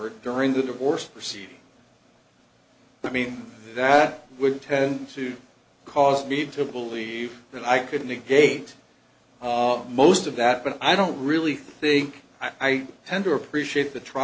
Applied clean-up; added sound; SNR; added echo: none; none; none; none.